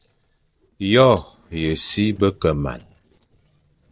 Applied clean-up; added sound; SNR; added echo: neural separator model SepFormer DNS4.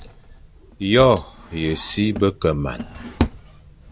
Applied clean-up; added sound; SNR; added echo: none; Drawer open or close; 10 dB; none.